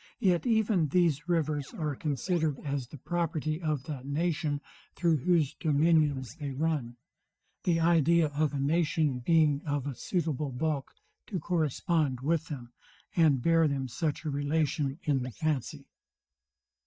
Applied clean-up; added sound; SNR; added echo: neural mask model DeepFilterNet 3.